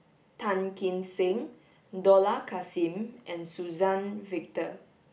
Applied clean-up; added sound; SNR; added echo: none; none; none; none.